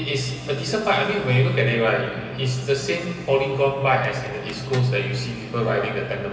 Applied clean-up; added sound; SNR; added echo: none; Zipper (clothing); 20 dB; reverberation time 2.6 s.